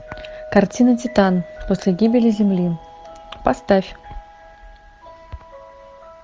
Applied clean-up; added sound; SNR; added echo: none; none; none; none.